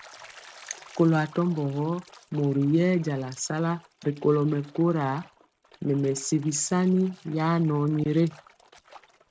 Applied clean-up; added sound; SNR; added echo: neural mask model RNNoise.